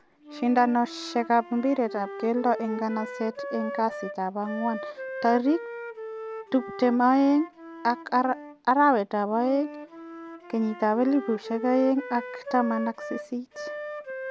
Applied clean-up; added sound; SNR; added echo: none; Wind instrument, woodwind instrument; 12 dB; none.